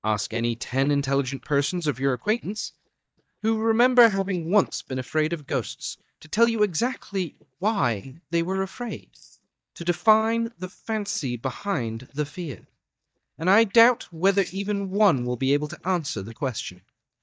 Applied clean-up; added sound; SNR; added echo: neural mask model DeepFilterNet 3.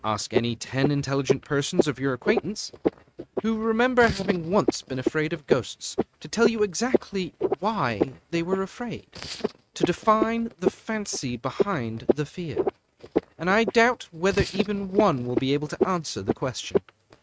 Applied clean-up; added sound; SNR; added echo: neural mask model RNNoise.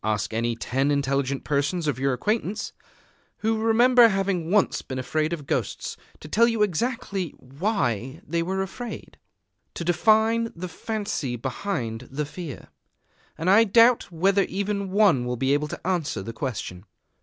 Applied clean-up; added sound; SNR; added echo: none; none; none; none.